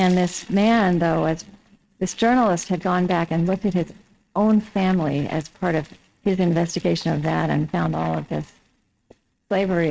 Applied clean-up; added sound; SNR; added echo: neural mask model RNNoise.